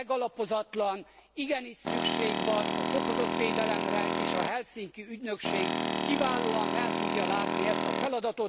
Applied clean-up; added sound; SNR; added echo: none; Tools; -3 dB; none.